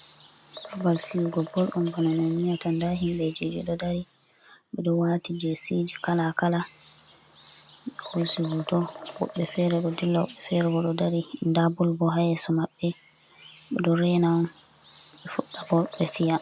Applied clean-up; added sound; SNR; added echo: none; Bird vocalization, bird call, bird song; 19 dB; none.